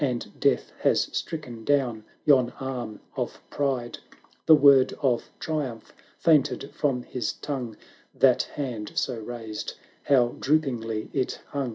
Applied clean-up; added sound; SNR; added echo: none; none; none; none.